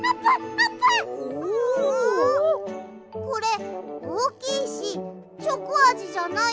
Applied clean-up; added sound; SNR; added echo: none; none; none; none.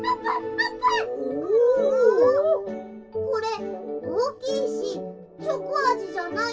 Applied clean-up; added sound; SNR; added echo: none; none; none; reverberation time 0.2 s.